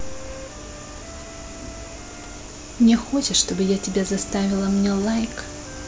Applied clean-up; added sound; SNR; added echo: none; Fire + Wind instrument, woodwind instrument; 19 dB; none.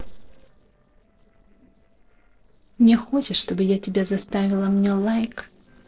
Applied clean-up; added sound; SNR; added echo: neural separator model SepFormer DNS4.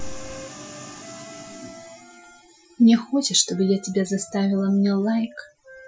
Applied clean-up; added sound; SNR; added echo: classical method Wiener filter.